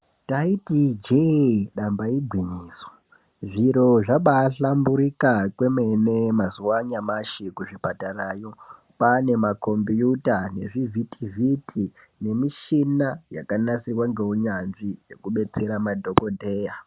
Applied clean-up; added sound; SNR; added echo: none; none; none; none.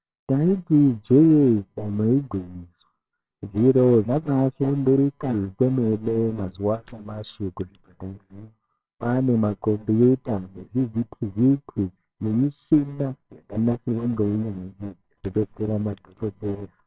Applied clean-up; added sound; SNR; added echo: neural separator model SepFormer WHAMR!.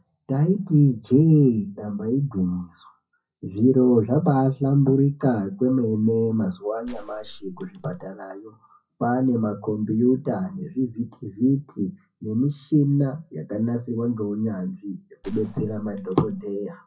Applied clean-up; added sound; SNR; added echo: classical method WPE with log-MMSE.